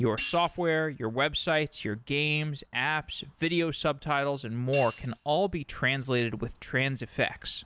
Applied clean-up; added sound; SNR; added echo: none; Hi-hat; 14 dB; none.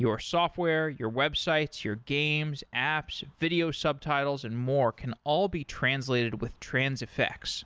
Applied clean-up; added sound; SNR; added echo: none; none; none; none.